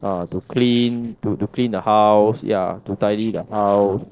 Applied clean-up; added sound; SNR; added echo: neural separator model SepFormer DNS4.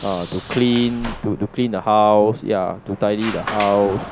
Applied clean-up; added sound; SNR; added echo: none; Sliding door; 14 dB; none.